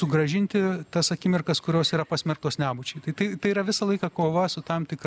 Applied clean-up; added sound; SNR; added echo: none; none; none; none.